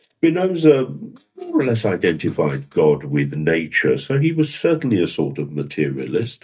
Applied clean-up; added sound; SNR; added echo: neural mask model DeepFilterNet 3.